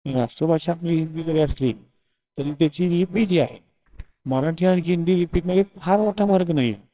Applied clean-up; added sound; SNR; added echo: neural separator model SepFormer WHAMR!.